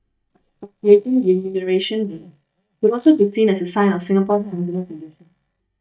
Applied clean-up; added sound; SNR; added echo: neural mask model DeepFilterNet 3.